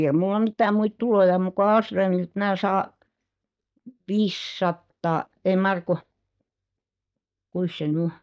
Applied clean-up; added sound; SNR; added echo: neural mask model DeepFilterNet 3.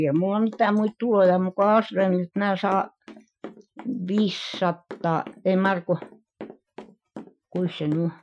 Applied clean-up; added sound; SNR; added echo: classical method Wiener filter.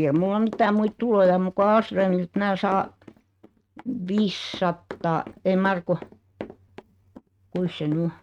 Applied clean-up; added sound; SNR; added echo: neural mask model RNNoise.